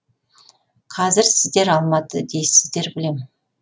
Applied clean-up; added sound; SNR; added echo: none; none; none; none.